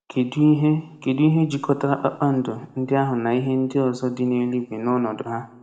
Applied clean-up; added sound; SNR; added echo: none; none; none; reverberation time 2.0 s.